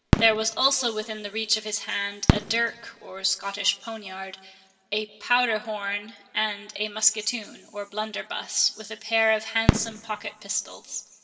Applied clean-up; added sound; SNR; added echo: none; Fireworks; 0 dB; reverberation time 2.1 s.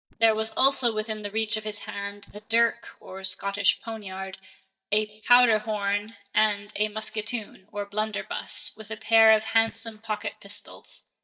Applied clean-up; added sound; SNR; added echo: neural mask model DeepFilterNet 3.